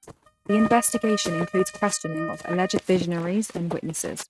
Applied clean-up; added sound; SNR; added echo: neural mask model RNNoise.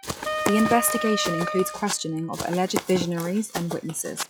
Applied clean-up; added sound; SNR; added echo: classical method log-MMSE.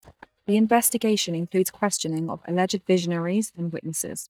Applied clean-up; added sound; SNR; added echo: neural mask model DeepFilterNet 3.